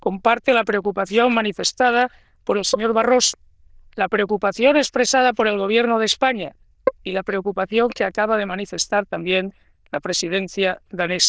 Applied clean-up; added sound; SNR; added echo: neural diffusion model UNIVERSE++.